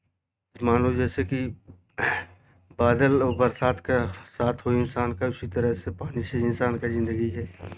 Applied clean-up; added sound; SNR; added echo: neural mask model RNNoise.